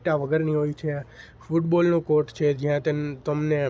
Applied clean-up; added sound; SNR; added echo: none; none; none; none.